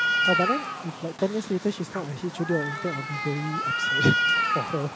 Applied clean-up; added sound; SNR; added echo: none; Cat; -1 dB; none.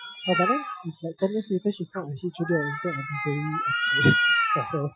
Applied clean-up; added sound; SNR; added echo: classical method Wiener filter.